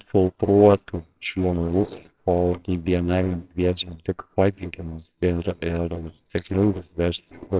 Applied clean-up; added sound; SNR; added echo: neural separator model SepFormer WHAMR!.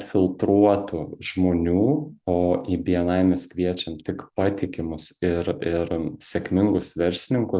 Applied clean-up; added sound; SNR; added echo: none; none; none; none.